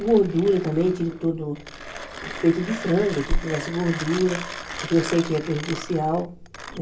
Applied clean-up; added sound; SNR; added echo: none; Mechanisms; 12 dB; reverberation time 0.1 s.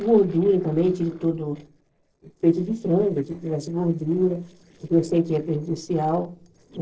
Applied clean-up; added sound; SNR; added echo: neural separator model SepFormer DNS4.